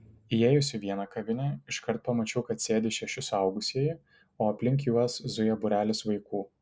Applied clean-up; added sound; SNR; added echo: none; none; none; none.